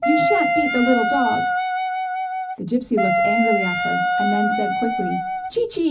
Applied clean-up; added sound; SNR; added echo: none; Wind instrument, woodwind instrument; -2 dB; reverberation time 0.4 s.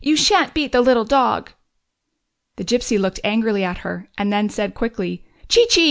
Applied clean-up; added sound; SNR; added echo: none; none; none; none.